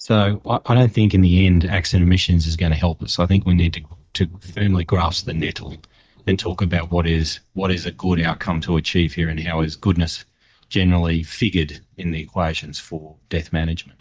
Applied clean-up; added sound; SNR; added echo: neural mask model DeepFilterNet 3.